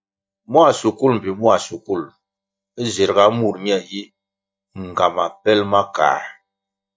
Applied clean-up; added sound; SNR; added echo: neural mask model DeepFilterNet 3.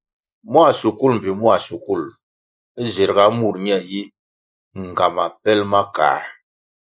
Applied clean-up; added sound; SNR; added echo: neural mask model Resemble Enhance denoiser.